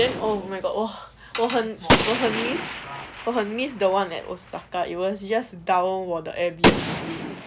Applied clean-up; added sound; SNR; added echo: none; Gunshot, gunfire; 2 dB; none.